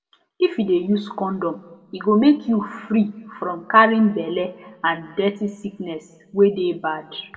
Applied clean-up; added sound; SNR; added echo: none; none; none; reverberation time 0.6 s.